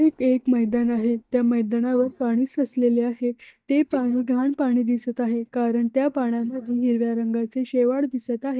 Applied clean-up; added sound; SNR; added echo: neural mask model DeepFilterNet 3.